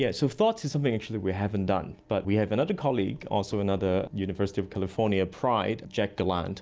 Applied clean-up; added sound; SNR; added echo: none; none; none; none.